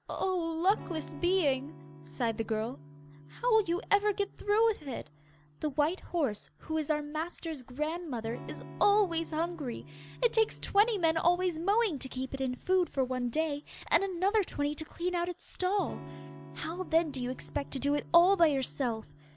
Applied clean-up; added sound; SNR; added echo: none; Electric guitar / Strum; 19 dB; none.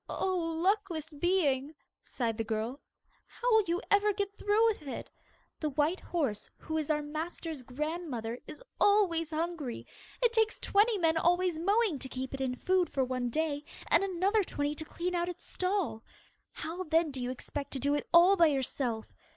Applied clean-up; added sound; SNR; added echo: neural mask model Resemble Enhance denoiser.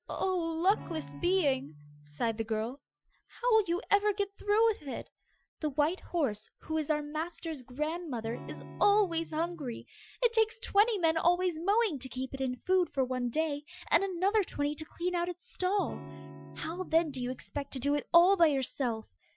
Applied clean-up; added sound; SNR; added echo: classical method Wiener filter.